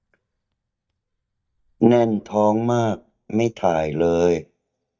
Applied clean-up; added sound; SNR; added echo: neural mask model DeepFilterNet 3.